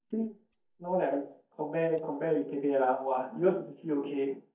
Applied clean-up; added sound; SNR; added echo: neural mask model DeepFilterNet 3.